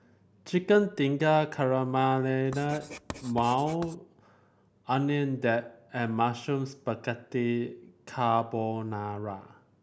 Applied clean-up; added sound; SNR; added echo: none; Writing; 17 dB; none.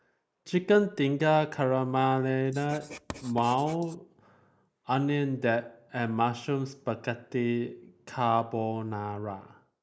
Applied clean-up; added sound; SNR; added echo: neural mask model Resemble Enhance denoiser.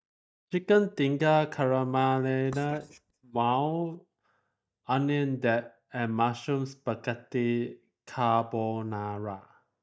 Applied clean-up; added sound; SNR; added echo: neural mask model DeepFilterNet 3.